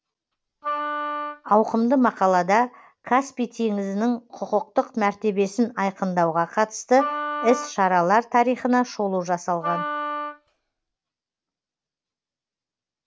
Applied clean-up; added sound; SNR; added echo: none; Wind instrument, woodwind instrument; 7 dB; none.